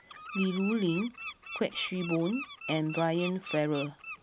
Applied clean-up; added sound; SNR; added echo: none; Bird; 11 dB; none.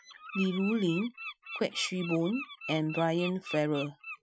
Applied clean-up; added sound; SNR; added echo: classical method Wiener filter.